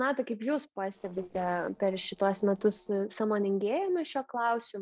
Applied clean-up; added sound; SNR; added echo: neural separator model SepFormer DNS4.